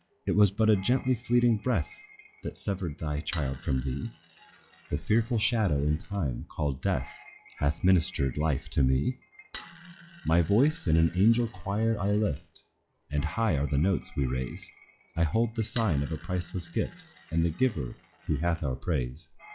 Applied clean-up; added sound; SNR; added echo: classical method log-MMSE.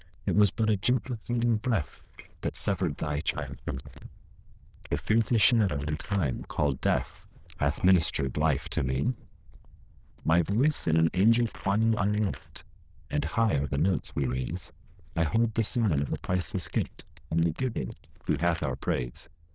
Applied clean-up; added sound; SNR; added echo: neural diffusion model UNIVERSE++.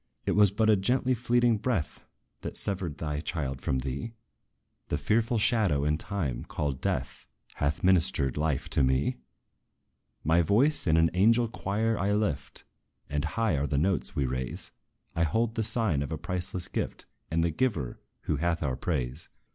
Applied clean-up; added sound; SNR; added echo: none; none; none; none.